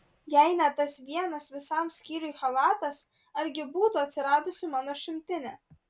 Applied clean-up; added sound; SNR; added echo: none; none; none; none.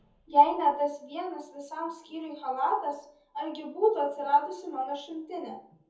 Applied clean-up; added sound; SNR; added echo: none; none; none; reverberation time 0.7 s.